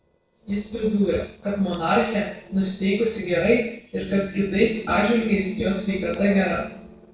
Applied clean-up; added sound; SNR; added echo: neural separator model SepFormer DNS4.